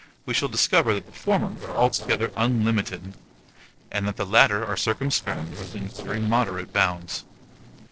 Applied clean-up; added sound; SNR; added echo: neural separator model SepFormer DNS4.